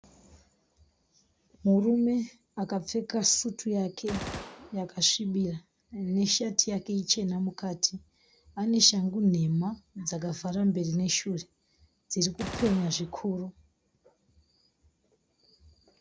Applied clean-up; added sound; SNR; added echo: none; Gunshot, gunfire; 13 dB; none.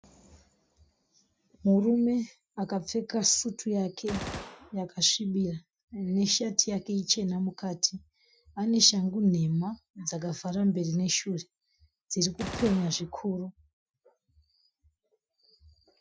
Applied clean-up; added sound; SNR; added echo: classical method Wiener filter.